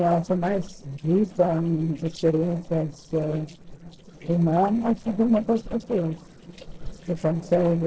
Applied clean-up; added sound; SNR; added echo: neural separator model SepFormer DNS4.